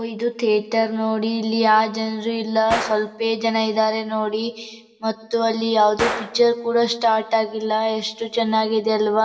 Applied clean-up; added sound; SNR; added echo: none; Gunshot, gunfire; 15 dB; reverberation time 0.9 s.